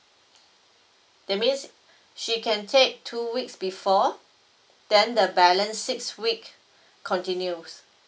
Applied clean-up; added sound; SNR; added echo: none; none; none; none.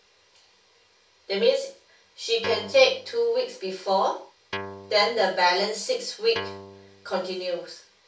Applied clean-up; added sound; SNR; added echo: none; Guitar; 12 dB; reverberation time 0.3 s.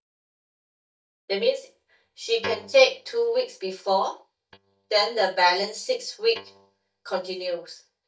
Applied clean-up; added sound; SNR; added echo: neural mask model DeepFilterNet 3.